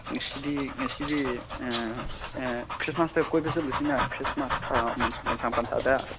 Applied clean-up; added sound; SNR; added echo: none; Dog; 4 dB; none.